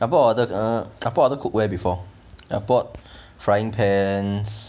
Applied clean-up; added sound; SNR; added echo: none; none; none; none.